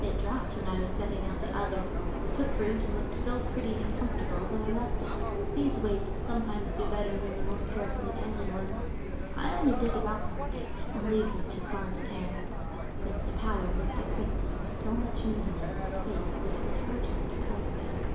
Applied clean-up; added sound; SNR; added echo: none; Subway, metro, underground; -5 dB; reverberation time 0.7 s.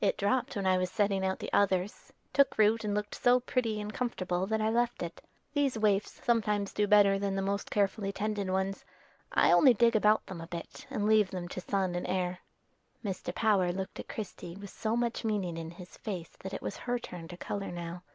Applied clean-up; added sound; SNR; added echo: none; none; none; none.